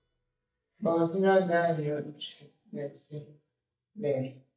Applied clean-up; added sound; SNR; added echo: neural mask model DeepFilterNet 3.